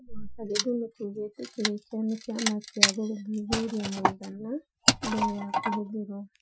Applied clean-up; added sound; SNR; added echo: classical method Wiener filter.